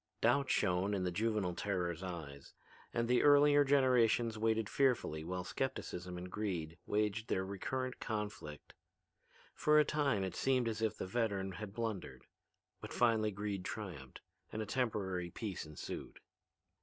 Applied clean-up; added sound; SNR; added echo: none; none; none; none.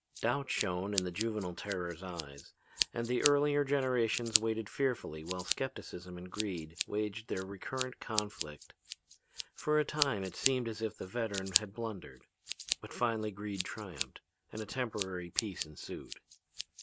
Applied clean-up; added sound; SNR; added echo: none; Scissors; 5 dB; none.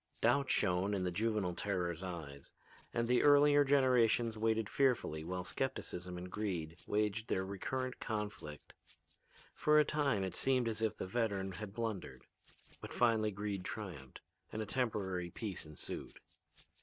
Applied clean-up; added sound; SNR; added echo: neural separator model SepFormer DNS4.